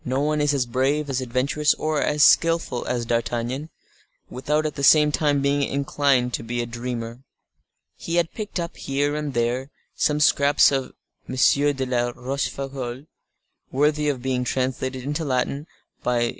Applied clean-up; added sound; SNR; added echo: none; none; none; none.